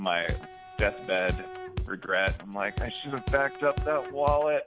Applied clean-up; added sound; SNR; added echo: none; Bowed string instrument; 16 dB; none.